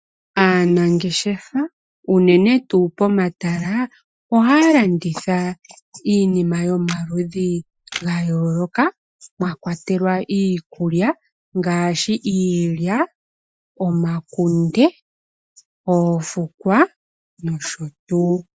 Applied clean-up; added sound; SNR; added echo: classical method Wiener filter.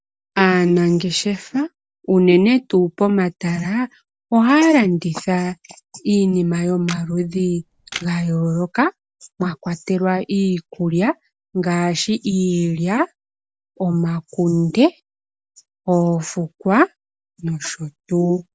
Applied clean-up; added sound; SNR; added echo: none; Camera; 17 dB; none.